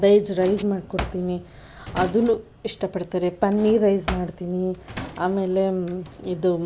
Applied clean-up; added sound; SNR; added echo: none; Drawer open or close; 14 dB; none.